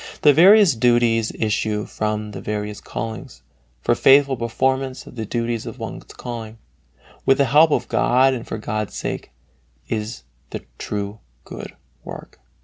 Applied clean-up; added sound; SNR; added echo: none; none; none; none.